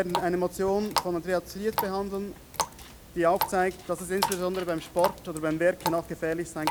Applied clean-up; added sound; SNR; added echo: none; Water tap, faucet; 7 dB; none.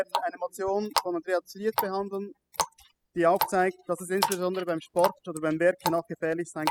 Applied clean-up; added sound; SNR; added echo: classical method spectral subtraction.